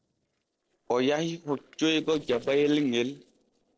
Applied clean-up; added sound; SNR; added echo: neural separator model SepFormer DNS4.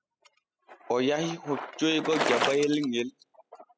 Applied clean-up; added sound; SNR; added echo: classical method spectral subtraction.